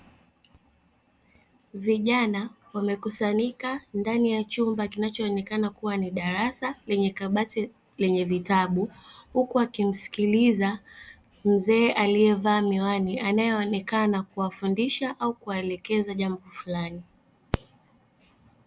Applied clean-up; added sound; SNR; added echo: none; none; none; none.